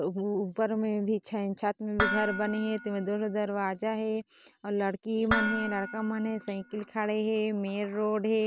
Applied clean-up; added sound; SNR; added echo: none; Dishes, pots, and pans; 5 dB; none.